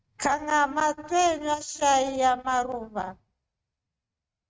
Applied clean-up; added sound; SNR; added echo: neural mask model RNNoise.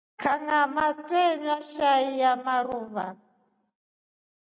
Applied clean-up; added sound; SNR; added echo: none; none; none; none.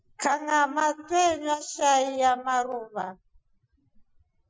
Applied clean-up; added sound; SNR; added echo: classical method Wiener filter.